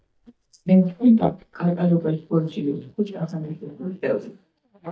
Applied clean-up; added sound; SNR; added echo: neural mask model DeepFilterNet 3.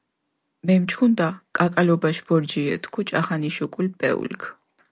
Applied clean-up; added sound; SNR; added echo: none; none; none; none.